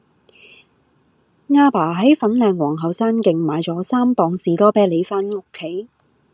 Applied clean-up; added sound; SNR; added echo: none; none; none; none.